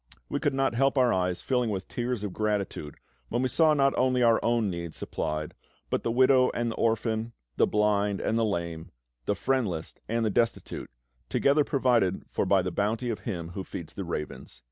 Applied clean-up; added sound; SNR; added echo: none; none; none; none.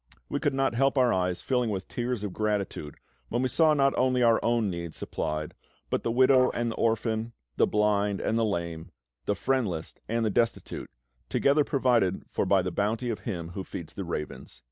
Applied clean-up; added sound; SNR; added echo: neural mask model Resemble Enhance denoiser.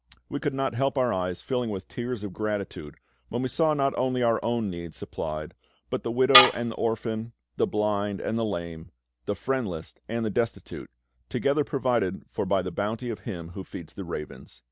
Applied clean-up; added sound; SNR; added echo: none; Tools; 0 dB; none.